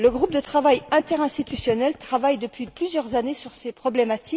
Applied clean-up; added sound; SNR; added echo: none; none; none; none.